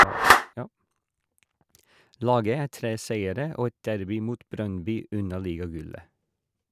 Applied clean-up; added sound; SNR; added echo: none; Clapping; -2 dB; none.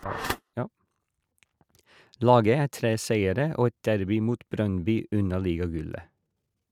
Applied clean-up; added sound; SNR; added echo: neural mask model RNNoise.